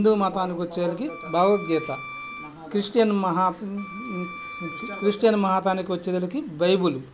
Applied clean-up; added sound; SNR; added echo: none; Wind instrument, woodwind instrument; 15 dB; none.